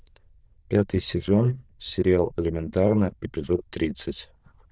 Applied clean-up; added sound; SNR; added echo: neural diffusion model UNIVERSE++.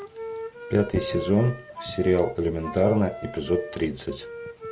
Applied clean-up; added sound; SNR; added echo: none; Wind instrument, woodwind instrument; 12 dB; none.